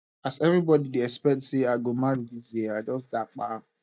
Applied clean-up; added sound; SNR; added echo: neural mask model DeepFilterNet 3.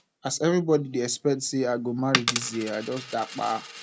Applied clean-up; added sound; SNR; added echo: none; Coin (dropping); 8 dB; none.